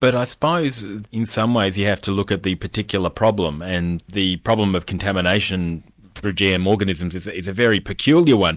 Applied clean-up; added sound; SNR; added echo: neural mask model DeepFilterNet 3.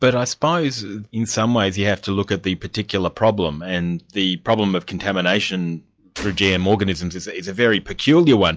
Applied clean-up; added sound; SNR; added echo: classical method log-MMSE.